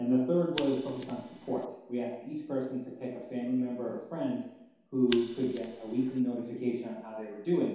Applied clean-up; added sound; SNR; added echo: none; Scissors; 12 dB; reverberation time 0.8 s.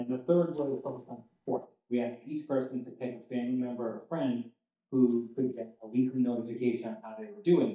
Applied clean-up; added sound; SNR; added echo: neural mask model DeepFilterNet 3.